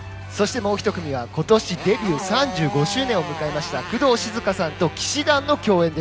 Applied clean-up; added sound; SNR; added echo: none; Motorcycle; 12 dB; none.